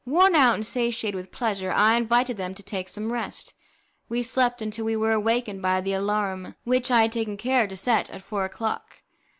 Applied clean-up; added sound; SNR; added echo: none; none; none; none.